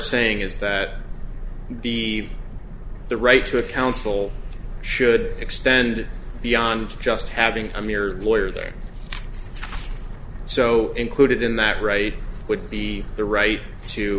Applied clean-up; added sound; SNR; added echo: none; none; none; none.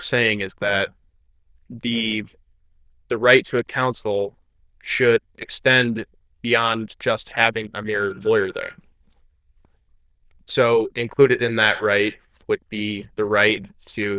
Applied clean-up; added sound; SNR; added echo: neural diffusion model UNIVERSE++.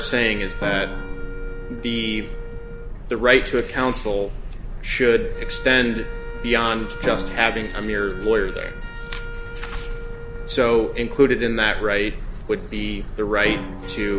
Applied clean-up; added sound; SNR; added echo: none; Drum + Wind instrument, woodwind instrument; 14 dB; none.